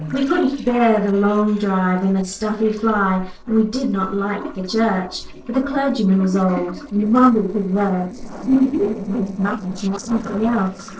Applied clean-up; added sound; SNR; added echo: neural separator model SepFormer DNS4.